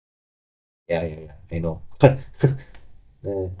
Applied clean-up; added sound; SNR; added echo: neural mask model DeepFilterNet 3.